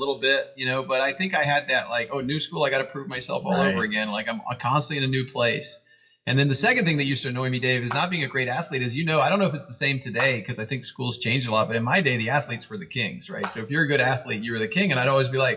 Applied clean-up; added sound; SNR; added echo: classical method WPE with log-MMSE.